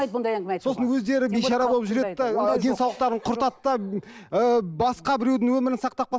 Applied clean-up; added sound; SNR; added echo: none; none; none; none.